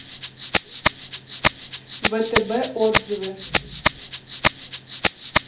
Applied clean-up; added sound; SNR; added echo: none; Rattle (instrument); -3 dB; reverberation time 0.3 s.